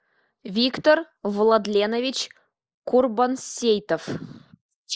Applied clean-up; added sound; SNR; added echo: neural mask model Resemble Enhance denoiser.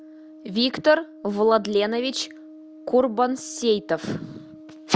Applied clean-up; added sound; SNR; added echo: none; Brass instrument; 20 dB; none.